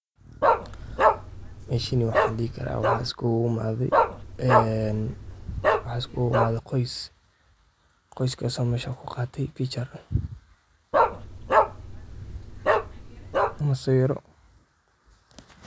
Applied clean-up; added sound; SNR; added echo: none; Bark; -4 dB; none.